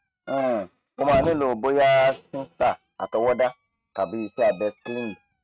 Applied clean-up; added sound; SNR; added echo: neural mask model RNNoise.